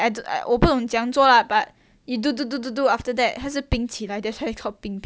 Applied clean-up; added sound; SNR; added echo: none; none; none; none.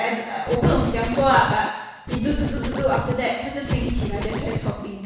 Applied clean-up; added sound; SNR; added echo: none; Scratching (performance technique); 4 dB; reverberation time 1.1 s.